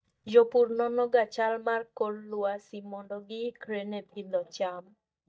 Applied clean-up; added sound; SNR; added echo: neural mask model DeepFilterNet 3.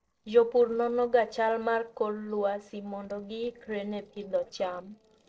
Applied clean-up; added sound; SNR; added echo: neural separator model SepFormer DNS4.